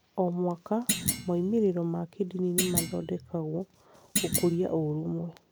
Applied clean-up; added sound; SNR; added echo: none; Thump, thud; 4 dB; none.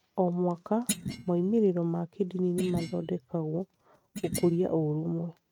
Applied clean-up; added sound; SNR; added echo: neural mask model RNNoise.